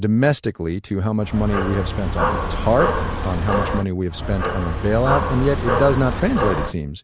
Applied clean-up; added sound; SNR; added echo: none; Dog; 1 dB; none.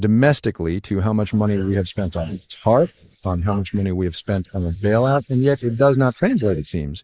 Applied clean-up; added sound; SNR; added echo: neural mask model Resemble Enhance denoiser.